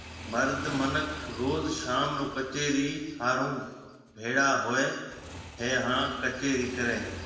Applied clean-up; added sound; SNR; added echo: none; Motorcycle / Engine; 14 dB; reverberation time 1.3 s.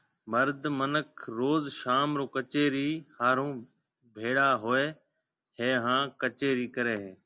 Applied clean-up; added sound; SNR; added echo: none; none; none; none.